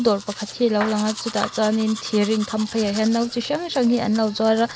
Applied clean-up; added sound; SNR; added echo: none; Domestic sounds, home sounds; 14 dB; none.